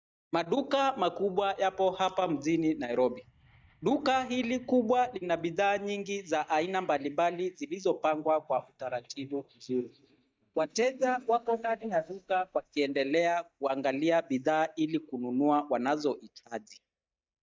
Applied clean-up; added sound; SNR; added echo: neural mask model DeepFilterNet 3.